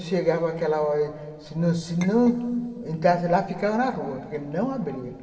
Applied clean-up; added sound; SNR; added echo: none; Chink, clink; 19 dB; reverberation time 2.5 s.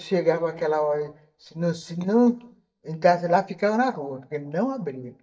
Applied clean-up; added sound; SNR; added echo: neural mask model DeepFilterNet 3.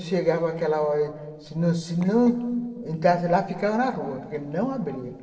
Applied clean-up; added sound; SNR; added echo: neural separator model SepFormer DNS4.